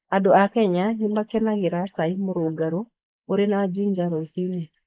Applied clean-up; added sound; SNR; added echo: neural mask model Resemble Enhance denoiser.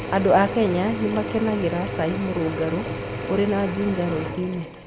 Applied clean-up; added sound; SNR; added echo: none; Drill / Mechanisms; 6 dB; none.